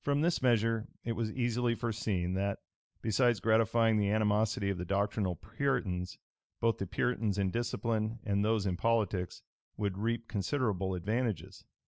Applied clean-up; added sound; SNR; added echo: none; none; none; none.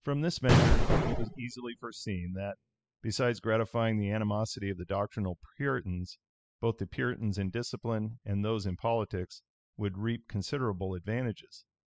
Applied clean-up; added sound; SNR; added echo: classical method spectral subtraction.